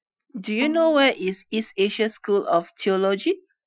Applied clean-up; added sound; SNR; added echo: classical method Wiener filter.